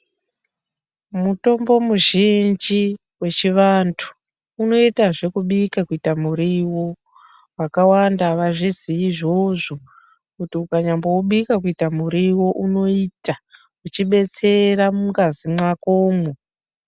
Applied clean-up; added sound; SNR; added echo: none; none; none; none.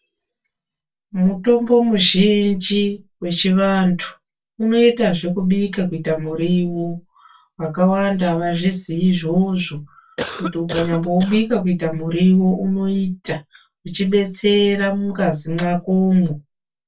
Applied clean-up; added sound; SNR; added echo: neural separator model SepFormer DNS4.